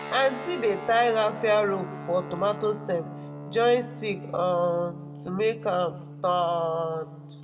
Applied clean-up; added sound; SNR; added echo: none; Guitar; 12 dB; reverberation time 0.8 s.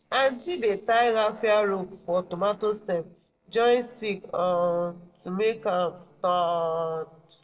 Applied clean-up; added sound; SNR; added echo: neural separator model SepFormer DNS4.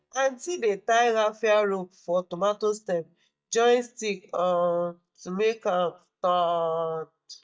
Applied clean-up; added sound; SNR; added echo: neural mask model DeepFilterNet 3.